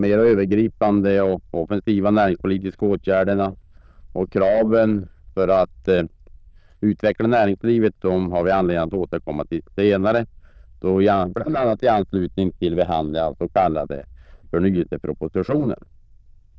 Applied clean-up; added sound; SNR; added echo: neural diffusion model UNIVERSE++.